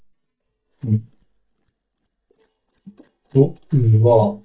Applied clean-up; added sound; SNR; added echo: neural mask model DeepFilterNet 3.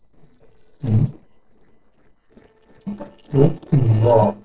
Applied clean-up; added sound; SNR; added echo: neural separator model SepFormer DNS4.